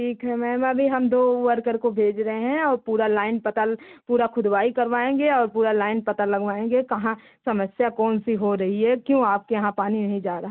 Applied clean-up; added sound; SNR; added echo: none; none; none; none.